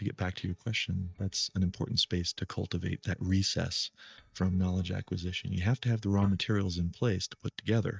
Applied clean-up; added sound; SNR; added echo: neural mask model DeepFilterNet 3.